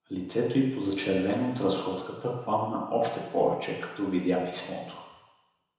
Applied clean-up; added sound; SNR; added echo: none; none; none; reverberation time 1.0 s.